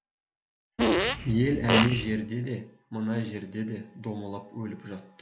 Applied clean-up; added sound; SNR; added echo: none; Fart; -3 dB; none.